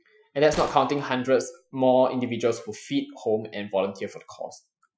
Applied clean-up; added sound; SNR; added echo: classical method Wiener filter.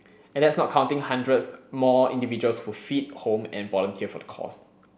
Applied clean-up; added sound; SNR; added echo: none; none; none; none.